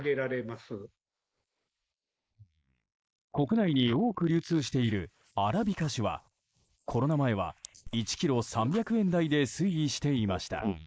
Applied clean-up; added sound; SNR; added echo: neural mask model Resemble Enhance denoiser.